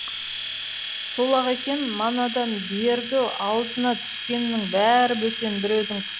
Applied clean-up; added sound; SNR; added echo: none; Domestic sounds, home sounds; 7 dB; none.